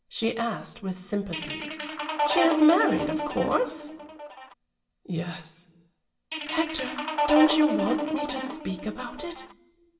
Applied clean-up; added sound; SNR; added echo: none; Guitar; 1 dB; reverberation time 0.8 s.